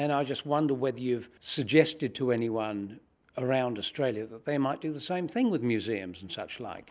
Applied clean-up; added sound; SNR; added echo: none; none; none; none.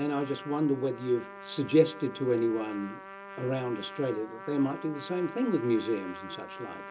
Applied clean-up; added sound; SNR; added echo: none; Trumpet; 14 dB; reverberation time 0.2 s.